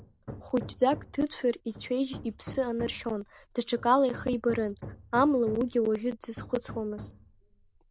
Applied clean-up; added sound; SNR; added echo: none; Hammer; 16 dB; none.